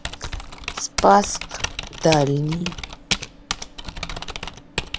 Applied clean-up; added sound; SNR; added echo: none; Typing; 7 dB; none.